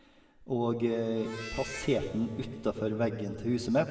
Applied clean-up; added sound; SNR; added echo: none; Harmonica; 16 dB; reverberation time 1.5 s.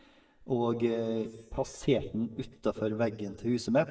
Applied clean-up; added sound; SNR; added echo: neural mask model DeepFilterNet 3.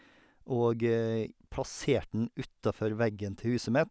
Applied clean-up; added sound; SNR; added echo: none; none; none; none.